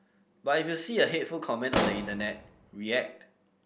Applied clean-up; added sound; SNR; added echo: none; Explosion; 2 dB; none.